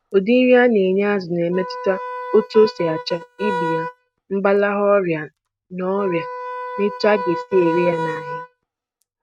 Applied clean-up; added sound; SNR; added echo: neural mask model RNNoise.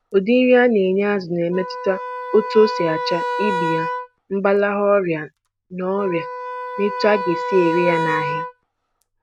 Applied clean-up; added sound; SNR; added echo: none; Wind instrument, woodwind instrument; 7 dB; none.